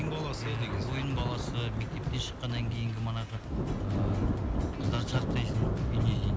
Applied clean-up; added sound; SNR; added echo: none; Thunder / Rain; 0 dB; none.